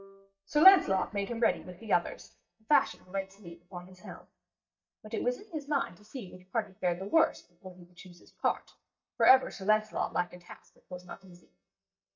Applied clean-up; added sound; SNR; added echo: neural mask model DeepFilterNet 3.